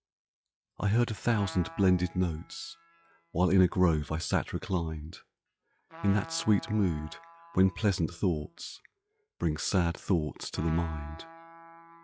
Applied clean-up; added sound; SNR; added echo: classical method log-MMSE.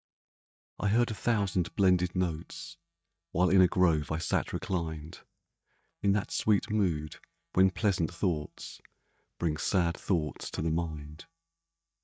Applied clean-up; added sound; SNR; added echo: neural mask model DeepFilterNet 3.